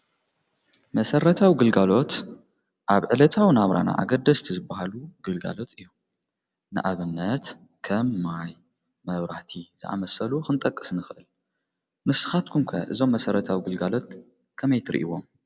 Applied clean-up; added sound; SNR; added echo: none; none; none; none.